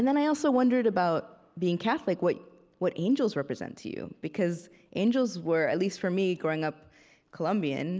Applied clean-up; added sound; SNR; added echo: none; none; none; none.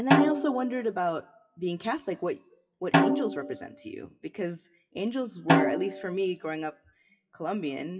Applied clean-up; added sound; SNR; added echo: classical method WPE with log-MMSE.